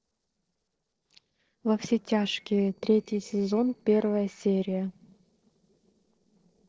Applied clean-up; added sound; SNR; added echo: neural separator model SepFormer DNS4.